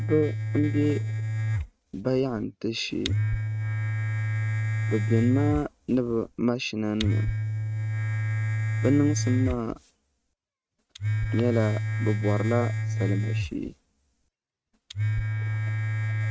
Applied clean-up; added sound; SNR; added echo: neural mask model RNNoise.